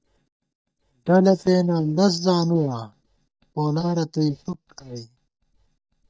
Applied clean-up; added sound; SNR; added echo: neural mask model DeepFilterNet 3.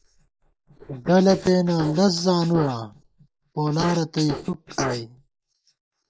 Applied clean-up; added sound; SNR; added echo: neural mask model Resemble Enhance denoiser.